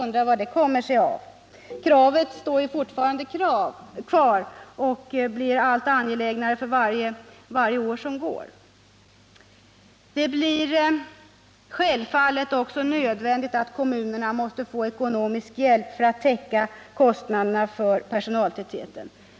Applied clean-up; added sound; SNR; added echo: none; none; none; none.